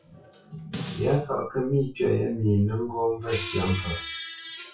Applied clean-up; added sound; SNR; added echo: classical method WPE with log-MMSE.